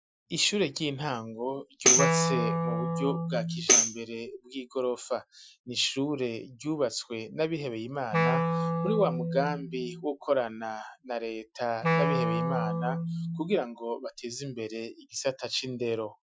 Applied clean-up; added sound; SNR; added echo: classical method Wiener filter.